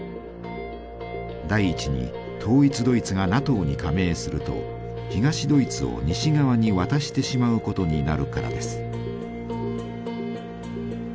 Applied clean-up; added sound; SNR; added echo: none; none; none; none.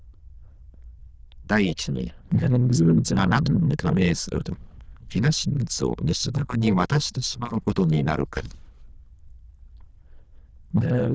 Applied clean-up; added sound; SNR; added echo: neural diffusion model UNIVERSE++.